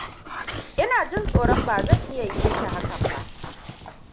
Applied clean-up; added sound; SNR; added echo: none; Dog; -3 dB; none.